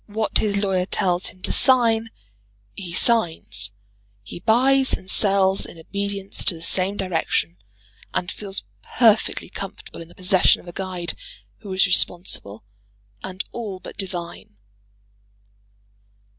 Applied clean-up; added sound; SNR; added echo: none; none; none; none.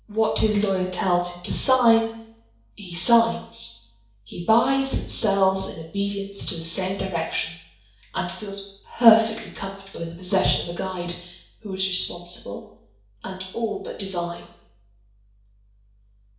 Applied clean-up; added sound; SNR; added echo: none; none; none; reverberation time 0.6 s.